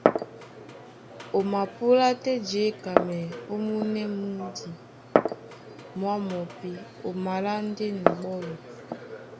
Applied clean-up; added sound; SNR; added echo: none; Glass; 2 dB; none.